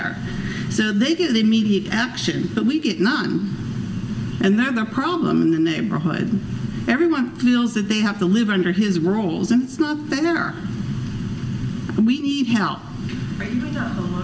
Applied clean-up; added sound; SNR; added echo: none; none; none; reverberation time 1.3 s.